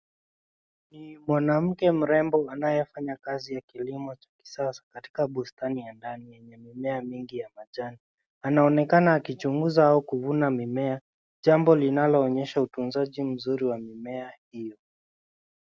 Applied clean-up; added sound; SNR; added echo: none; none; none; none.